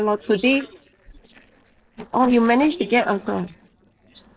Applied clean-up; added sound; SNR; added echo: neural separator model SepFormer DNS4.